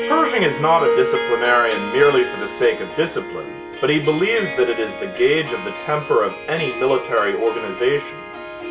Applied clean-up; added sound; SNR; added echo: none; Harp; 7 dB; none.